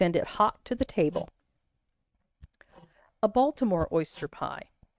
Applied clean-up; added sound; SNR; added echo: neural mask model RNNoise.